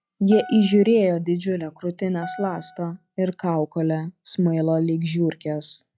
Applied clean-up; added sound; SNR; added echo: classical method log-MMSE.